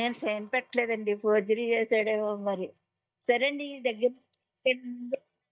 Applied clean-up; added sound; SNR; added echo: neural mask model DeepFilterNet 3.